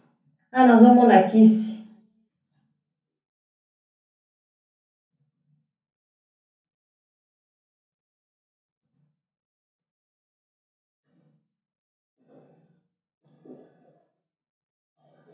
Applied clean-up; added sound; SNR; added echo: none; none; none; reverberation time 0.5 s.